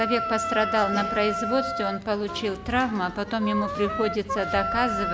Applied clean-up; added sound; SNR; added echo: none; Wind instrument, woodwind instrument; 4 dB; none.